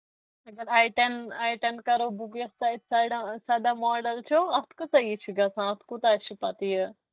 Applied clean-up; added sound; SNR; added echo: neural mask model DeepFilterNet 3.